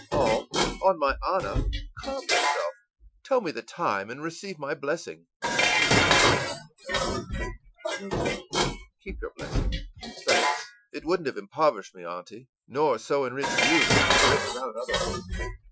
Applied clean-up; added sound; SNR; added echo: classical method Wiener filter.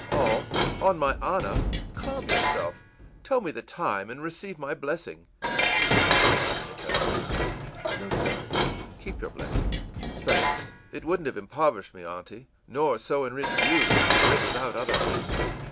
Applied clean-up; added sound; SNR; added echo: none; Dishes, pots, and pans; -3 dB; none.